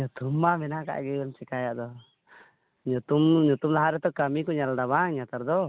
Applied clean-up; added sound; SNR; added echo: none; none; none; none.